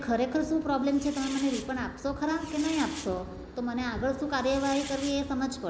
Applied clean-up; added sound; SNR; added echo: none; Fireworks; 15 dB; none.